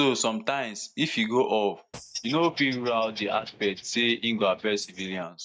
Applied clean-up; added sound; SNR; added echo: neural mask model DeepFilterNet 3.